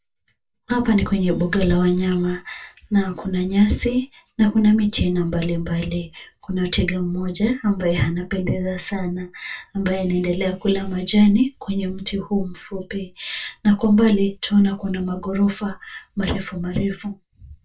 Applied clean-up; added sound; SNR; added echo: none; none; none; reverberation time 0.2 s.